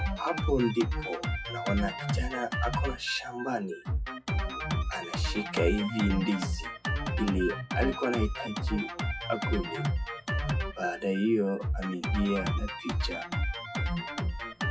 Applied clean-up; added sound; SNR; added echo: classical method WPE with log-MMSE.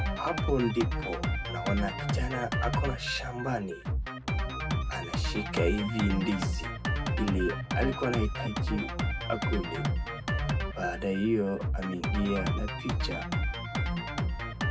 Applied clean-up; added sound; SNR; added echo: none; Drum kit; -2 dB; reverberation time 0.2 s.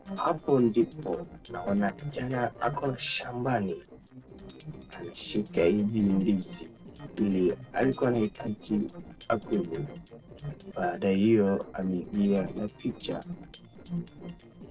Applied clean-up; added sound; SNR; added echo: neural separator model SepFormer DNS4.